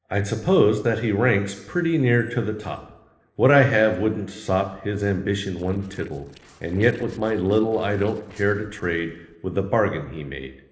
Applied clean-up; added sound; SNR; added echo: neural separator model SepFormer DNS4.